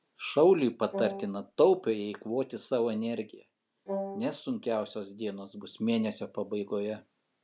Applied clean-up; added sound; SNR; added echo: none; Wind instrument, woodwind instrument; 6 dB; none.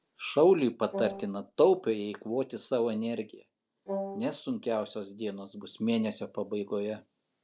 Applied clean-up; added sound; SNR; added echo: neural separator model SepFormer DNS4.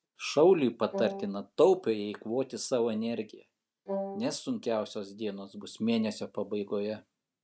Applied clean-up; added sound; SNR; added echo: neural mask model RNNoise.